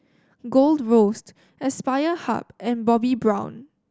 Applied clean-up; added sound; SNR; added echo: none; none; none; none.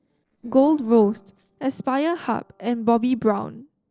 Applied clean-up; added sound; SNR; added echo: neural separator model SepFormer DNS4.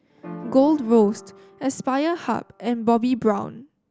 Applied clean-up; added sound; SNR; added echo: none; Piano; 19 dB; none.